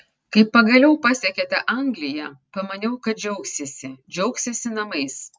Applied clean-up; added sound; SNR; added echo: none; none; none; none.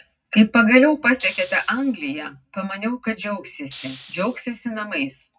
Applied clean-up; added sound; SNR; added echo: none; Hiss; 18 dB; reverberation time 0.3 s.